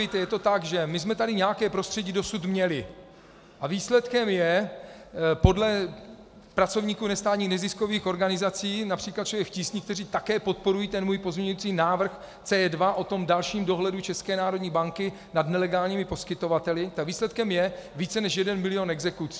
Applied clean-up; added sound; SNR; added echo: none; none; none; none.